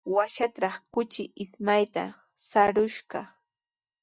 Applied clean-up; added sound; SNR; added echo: neural mask model DeepFilterNet 3.